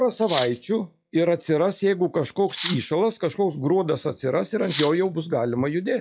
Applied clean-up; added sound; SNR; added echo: classical method log-MMSE.